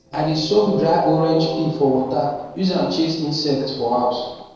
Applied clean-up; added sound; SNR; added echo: neural separator model SepFormer DNS4.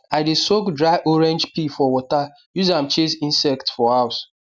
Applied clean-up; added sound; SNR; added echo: none; none; none; none.